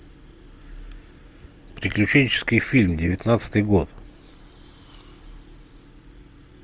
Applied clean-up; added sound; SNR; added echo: none; none; none; none.